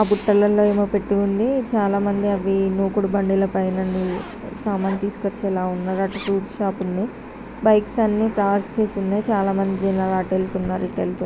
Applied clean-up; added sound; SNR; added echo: none; Zipper (clothing); 19 dB; none.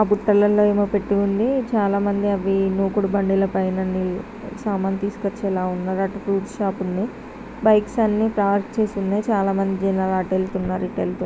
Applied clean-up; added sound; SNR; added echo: none; none; none; none.